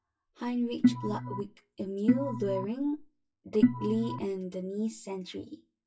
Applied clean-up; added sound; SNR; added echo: classical method WPE with log-MMSE.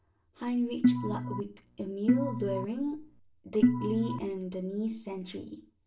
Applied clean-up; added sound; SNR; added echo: none; Organ; -4 dB; reverberation time 0.3 s.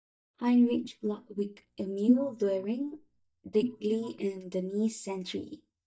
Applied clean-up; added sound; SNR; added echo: neural mask model DeepFilterNet 3.